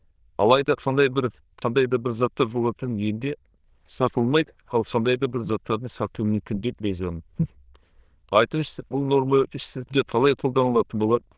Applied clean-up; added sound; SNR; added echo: neural diffusion model UNIVERSE++.